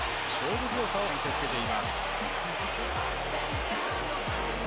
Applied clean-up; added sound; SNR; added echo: none; none; none; none.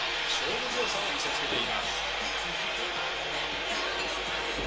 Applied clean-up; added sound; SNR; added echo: none; Chink, clink; 16 dB; reverberation time 0.2 s.